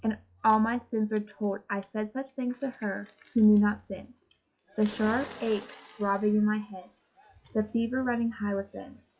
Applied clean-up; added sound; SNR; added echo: classical method log-MMSE.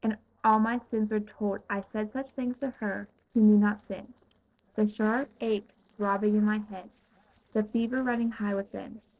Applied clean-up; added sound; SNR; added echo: neural separator model SepFormer DNS4.